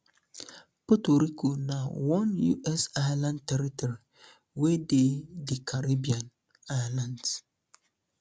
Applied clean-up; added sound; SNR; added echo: none; none; none; none.